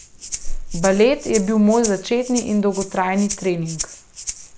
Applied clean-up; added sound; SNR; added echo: none; Rattle (instrument); 13 dB; none.